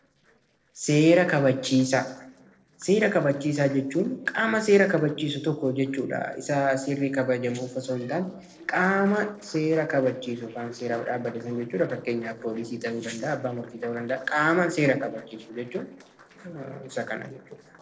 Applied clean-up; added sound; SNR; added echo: neural separator model SepFormer DNS4.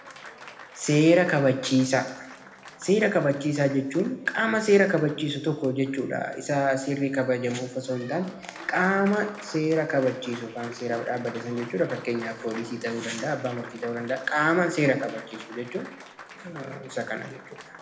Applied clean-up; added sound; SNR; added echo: none; Applause; 19 dB; reverberation time 0.9 s.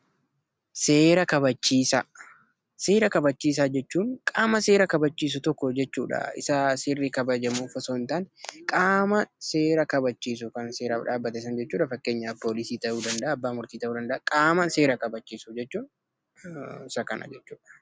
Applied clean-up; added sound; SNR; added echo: none; none; none; none.